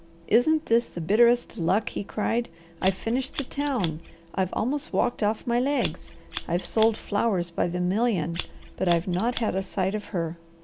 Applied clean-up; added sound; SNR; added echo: none; Scissors; 3 dB; none.